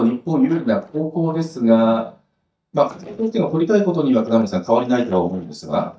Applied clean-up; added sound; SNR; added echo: neural mask model DeepFilterNet 3.